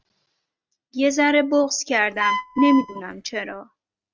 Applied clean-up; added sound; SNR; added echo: neural mask model RNNoise.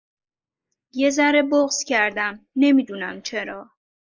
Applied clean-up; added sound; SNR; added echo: neural mask model Resemble Enhance denoiser.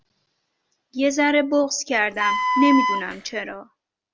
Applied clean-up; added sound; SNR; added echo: none; Wind instrument, woodwind instrument; 0 dB; none.